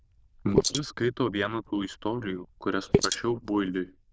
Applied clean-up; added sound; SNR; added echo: neural diffusion model UNIVERSE++.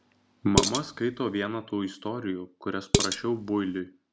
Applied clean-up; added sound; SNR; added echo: none; Dishes, pots, and pans; -2 dB; none.